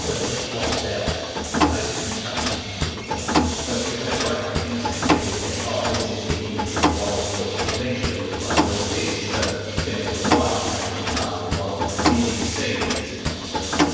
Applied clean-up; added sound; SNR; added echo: none; Mechanisms; -3 dB; reverberation time 1.9 s.